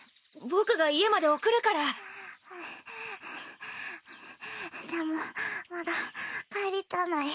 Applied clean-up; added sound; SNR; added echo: none; none; none; none.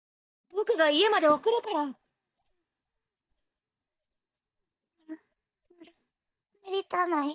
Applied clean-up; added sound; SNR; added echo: neural mask model DeepFilterNet 3.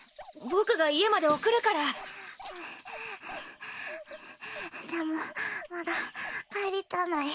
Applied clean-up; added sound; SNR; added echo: none; Shatter + Bark; 18 dB; none.